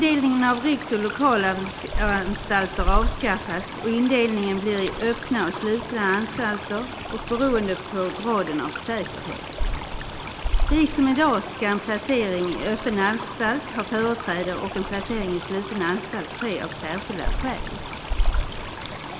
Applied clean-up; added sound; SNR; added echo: none; Stream; 4 dB; none.